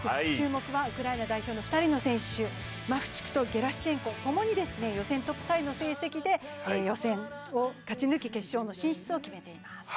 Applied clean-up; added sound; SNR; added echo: none; none; none; none.